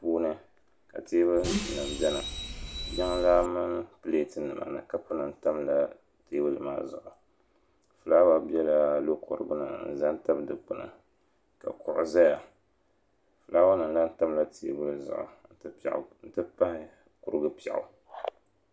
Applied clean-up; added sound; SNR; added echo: none; Bus; 6 dB; none.